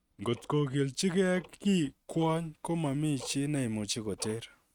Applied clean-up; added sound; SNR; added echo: neural mask model RNNoise.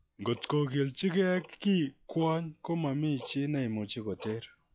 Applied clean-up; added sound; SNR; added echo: classical method log-MMSE.